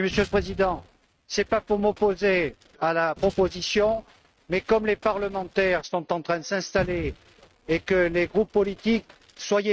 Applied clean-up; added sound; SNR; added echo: neural mask model RNNoise.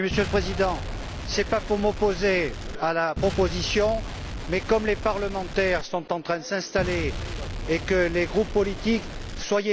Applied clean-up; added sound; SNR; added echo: none; Explosion; 7 dB; none.